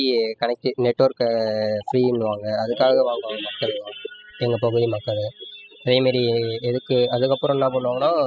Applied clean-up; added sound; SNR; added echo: classical method spectral subtraction.